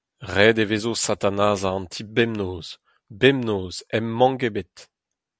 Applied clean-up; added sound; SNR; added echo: none; none; none; none.